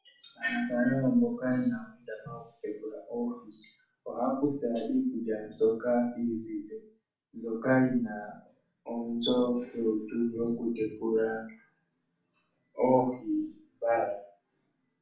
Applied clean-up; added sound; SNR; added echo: none; none; none; reverberation time 0.4 s.